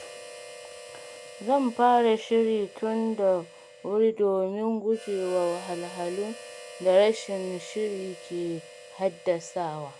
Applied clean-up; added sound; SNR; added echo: none; Harmonica; 17 dB; none.